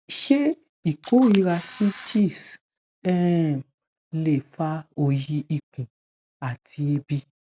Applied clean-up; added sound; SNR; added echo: none; Camera; 12 dB; none.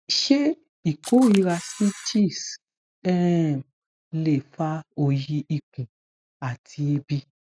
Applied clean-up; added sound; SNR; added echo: classical method spectral subtraction.